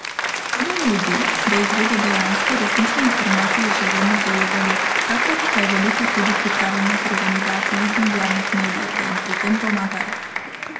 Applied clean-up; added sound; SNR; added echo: none; Applause; -3 dB; reverberation time 0.9 s.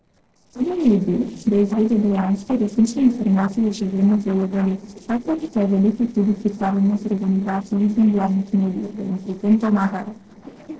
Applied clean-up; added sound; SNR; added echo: neural separator model SepFormer DNS4.